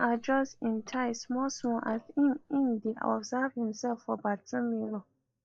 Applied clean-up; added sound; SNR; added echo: neural mask model DeepFilterNet 3.